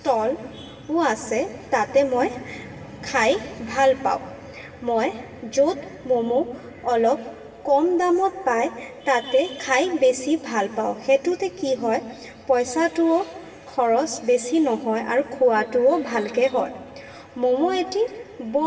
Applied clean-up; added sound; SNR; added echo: none; none; none; reverberation time 1.3 s.